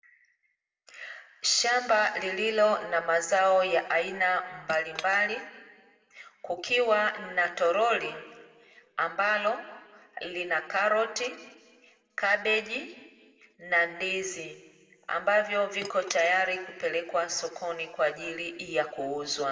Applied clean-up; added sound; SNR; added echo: neural separator model SepFormer DNS4.